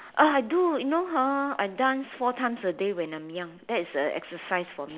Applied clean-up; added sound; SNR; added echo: none; none; none; none.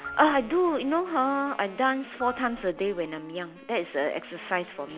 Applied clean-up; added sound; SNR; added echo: none; Wind instrument, woodwind instrument + Marimba, xylophone; 18 dB; none.